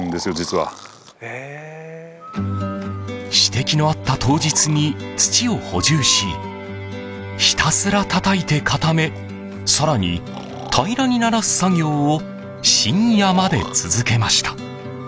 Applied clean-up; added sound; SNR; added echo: none; Breathing; 19 dB; none.